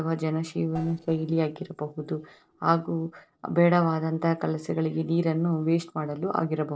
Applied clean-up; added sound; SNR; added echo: neural separator model SepFormer DNS4.